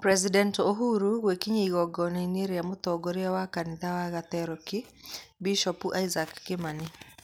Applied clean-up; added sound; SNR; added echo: none; none; none; none.